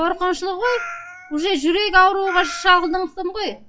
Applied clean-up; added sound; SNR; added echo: classical method WPE with log-MMSE.